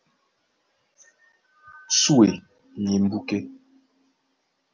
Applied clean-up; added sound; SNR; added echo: none; none; none; none.